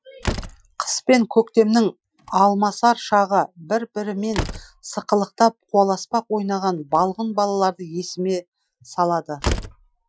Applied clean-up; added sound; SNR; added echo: classical method Wiener filter.